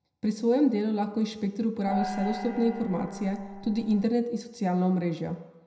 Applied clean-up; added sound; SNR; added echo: none; Gong; 8 dB; reverberation time 0.8 s.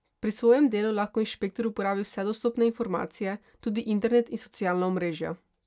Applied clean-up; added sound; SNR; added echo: none; none; none; none.